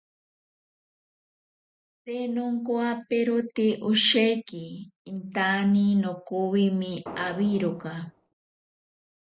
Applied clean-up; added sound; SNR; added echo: none; Fireworks; 16 dB; none.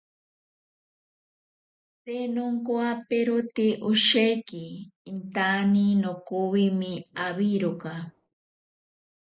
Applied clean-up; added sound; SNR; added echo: neural mask model Resemble Enhance denoiser.